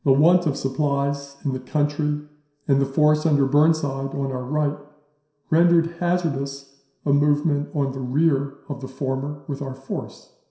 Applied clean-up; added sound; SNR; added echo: none; none; none; reverberation time 0.7 s.